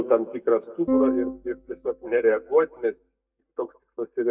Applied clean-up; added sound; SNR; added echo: neural mask model DeepFilterNet 3.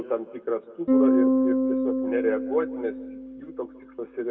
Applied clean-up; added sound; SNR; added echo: none; Bass guitar; -4 dB; reverberation time 1.3 s.